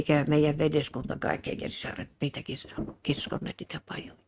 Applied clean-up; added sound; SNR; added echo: neural mask model RNNoise.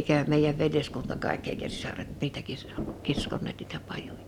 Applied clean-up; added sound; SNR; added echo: none; Rain; 9 dB; none.